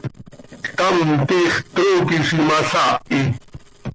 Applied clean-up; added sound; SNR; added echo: none; none; none; none.